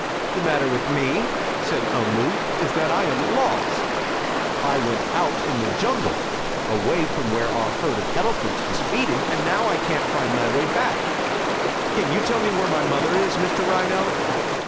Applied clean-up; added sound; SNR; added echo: none; Stream; -2 dB; none.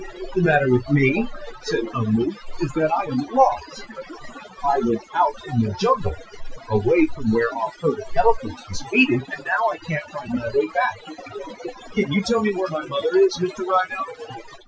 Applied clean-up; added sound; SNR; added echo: classical method Wiener filter.